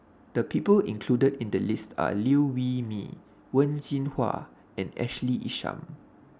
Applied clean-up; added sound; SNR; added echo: none; none; none; none.